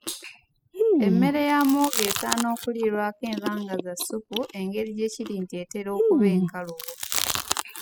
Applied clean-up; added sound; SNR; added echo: classical method spectral subtraction.